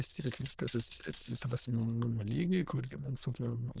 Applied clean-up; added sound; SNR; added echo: neural diffusion model UNIVERSE++.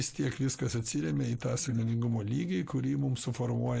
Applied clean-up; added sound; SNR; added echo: neural mask model Resemble Enhance denoiser.